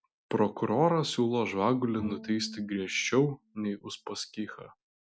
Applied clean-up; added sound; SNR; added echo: none; Bowed string instrument; 16 dB; none.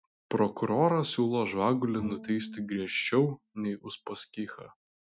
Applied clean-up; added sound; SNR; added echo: neural mask model RNNoise.